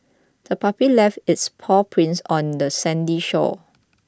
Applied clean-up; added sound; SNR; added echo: none; none; none; none.